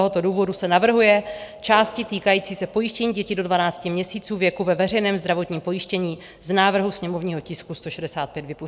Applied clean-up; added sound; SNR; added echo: none; none; none; none.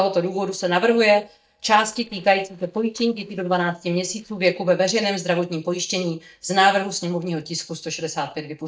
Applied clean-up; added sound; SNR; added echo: neural mask model DeepFilterNet 3.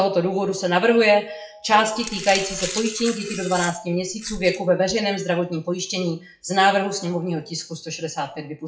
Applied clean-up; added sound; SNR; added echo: classical method WPE with log-MMSE.